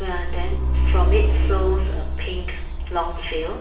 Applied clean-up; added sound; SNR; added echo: none; Truck; -5 dB; reverberation time 0.6 s.